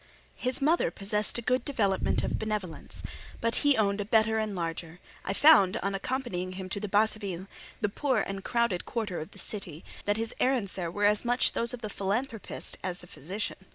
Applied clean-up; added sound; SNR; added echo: none; none; none; none.